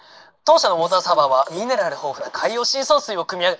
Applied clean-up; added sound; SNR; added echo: neural mask model Resemble Enhance denoiser.